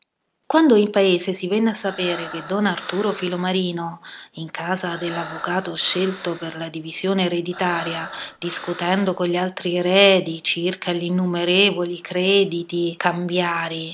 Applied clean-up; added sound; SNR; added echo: none; Breathing; 15 dB; none.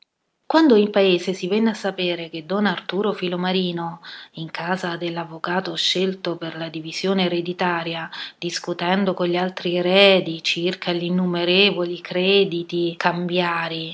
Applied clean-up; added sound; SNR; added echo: none; none; none; none.